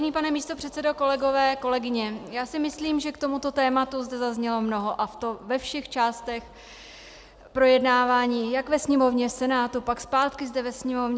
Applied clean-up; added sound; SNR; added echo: none; none; none; none.